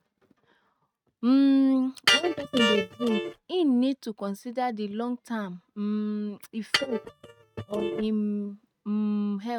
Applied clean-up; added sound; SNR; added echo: neural mask model RNNoise.